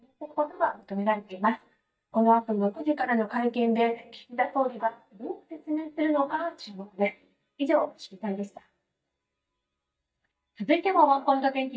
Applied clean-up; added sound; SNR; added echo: neural mask model DeepFilterNet 3.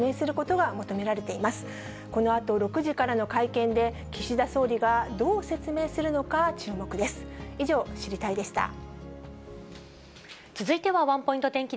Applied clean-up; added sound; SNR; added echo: none; none; none; none.